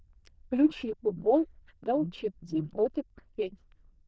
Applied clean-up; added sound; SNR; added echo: neural diffusion model UNIVERSE++.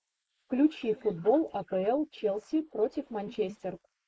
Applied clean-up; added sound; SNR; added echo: neural mask model Resemble Enhance denoiser.